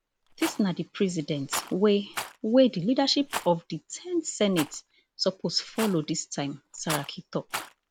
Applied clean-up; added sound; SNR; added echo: none; Rattle; 12 dB; none.